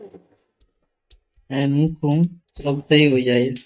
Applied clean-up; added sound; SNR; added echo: neural mask model DeepFilterNet 3.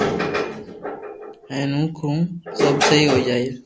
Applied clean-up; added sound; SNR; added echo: none; none; none; none.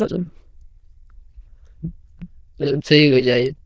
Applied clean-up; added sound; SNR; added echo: neural diffusion model UNIVERSE++.